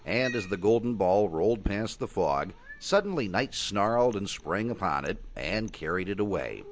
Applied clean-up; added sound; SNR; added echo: none; Cat; 18 dB; none.